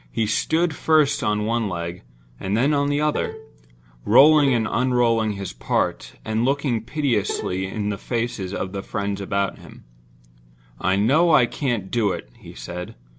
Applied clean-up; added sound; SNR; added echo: none; Bowed string instrument; 12 dB; none.